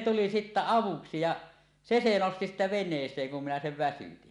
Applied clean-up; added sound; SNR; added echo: none; none; none; none.